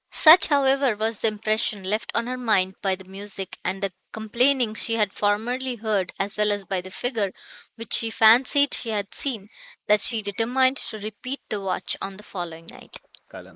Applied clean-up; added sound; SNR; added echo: neural mask model Resemble Enhance denoiser.